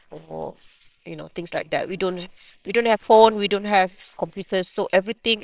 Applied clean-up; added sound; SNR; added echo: neural separator model SepFormer WHAMR!.